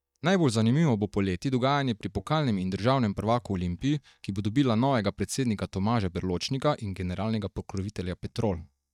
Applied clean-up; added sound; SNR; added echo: neural mask model DeepFilterNet 3.